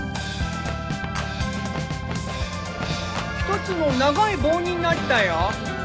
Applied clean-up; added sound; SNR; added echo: none; Organ; 2 dB; none.